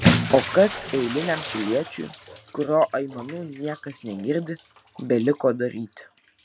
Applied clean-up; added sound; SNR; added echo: none; Bathtub (filling or washing) / Splash, splatter; 5 dB; none.